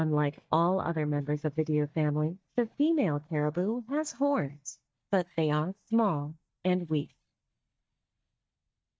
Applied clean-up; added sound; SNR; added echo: neural mask model DeepFilterNet 3.